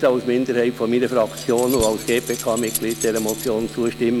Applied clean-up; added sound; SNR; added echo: none; Keys jangling; 12 dB; none.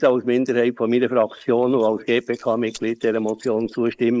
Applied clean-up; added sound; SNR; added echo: neural mask model Resemble Enhance denoiser.